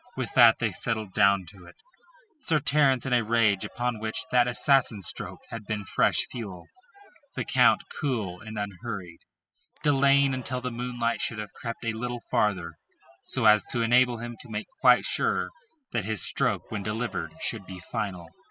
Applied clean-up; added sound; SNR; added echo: classical method spectral subtraction.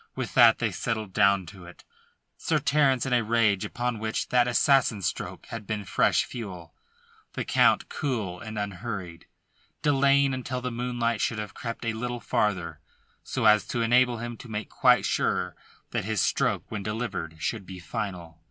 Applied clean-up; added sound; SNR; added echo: none; none; none; none.